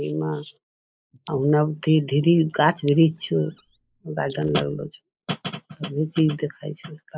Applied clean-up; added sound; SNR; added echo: neural mask model Resemble Enhance denoiser.